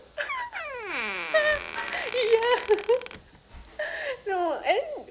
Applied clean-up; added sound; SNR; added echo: none; Door; 10 dB; none.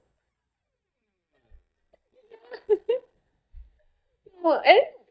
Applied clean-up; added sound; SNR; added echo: neural mask model DeepFilterNet 3.